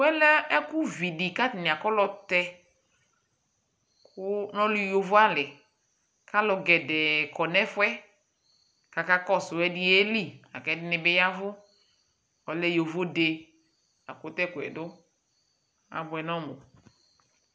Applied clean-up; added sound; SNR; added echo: none; none; none; none.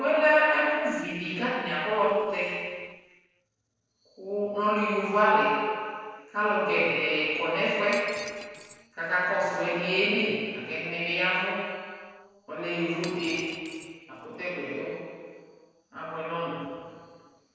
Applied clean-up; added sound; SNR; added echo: neural separator model SepFormer DNS4.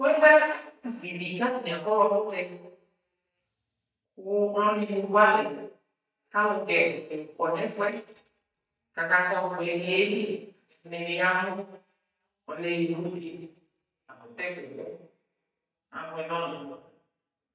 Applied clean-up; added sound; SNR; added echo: neural mask model DeepFilterNet 3.